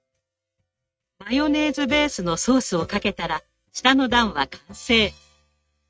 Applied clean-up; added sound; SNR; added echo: neural mask model RNNoise.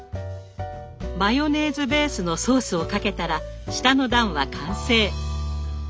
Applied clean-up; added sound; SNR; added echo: none; none; none; none.